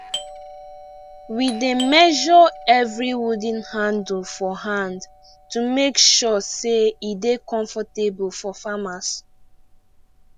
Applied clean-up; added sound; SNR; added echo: none; Doorbell; 18 dB; none.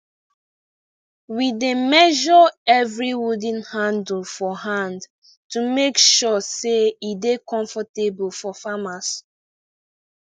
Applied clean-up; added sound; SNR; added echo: none; none; none; none.